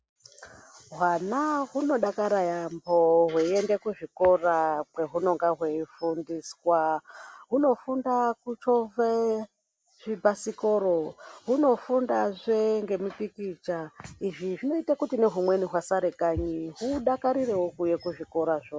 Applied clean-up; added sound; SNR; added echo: none; none; none; none.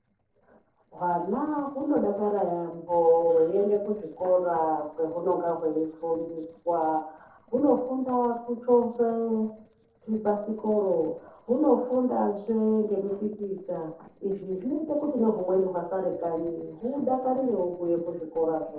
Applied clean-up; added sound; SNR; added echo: neural separator model SepFormer DNS4.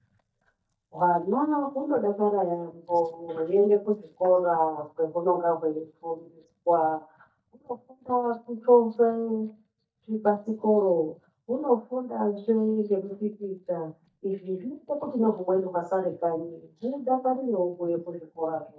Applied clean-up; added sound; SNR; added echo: neural mask model DeepFilterNet 3.